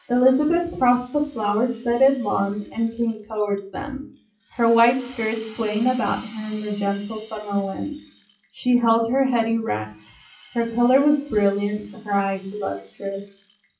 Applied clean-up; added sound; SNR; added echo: classical method WPE with log-MMSE.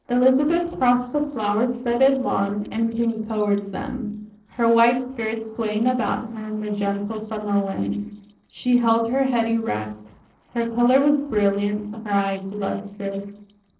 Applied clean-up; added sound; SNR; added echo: neural separator model SepFormer DNS4.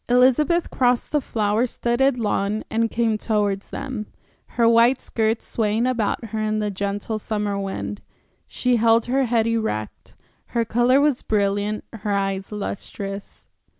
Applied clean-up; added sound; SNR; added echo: none; none; none; none.